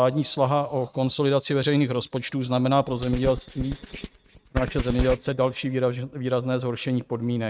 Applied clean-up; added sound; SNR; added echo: neural mask model RNNoise.